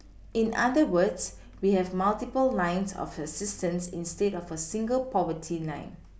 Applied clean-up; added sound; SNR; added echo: none; none; none; none.